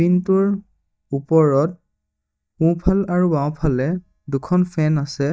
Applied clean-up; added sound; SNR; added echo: neural mask model DeepFilterNet 3.